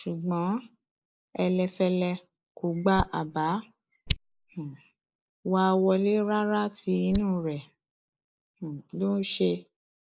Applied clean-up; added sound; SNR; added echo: neural mask model Resemble Enhance denoiser.